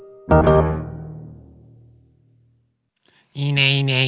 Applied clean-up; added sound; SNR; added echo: none; none; none; none.